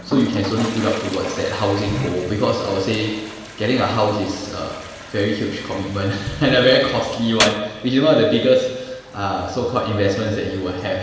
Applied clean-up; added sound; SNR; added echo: none; Toilet flush; 12 dB; reverberation time 1.1 s.